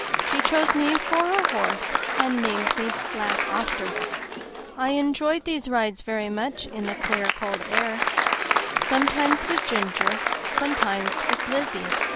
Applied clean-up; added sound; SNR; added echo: none; Applause; -1 dB; none.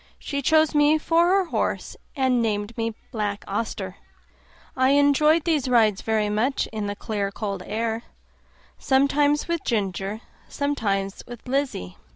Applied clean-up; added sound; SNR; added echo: none; none; none; none.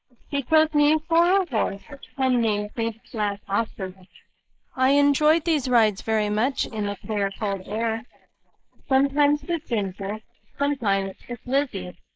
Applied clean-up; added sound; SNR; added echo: neural mask model Resemble Enhance denoiser.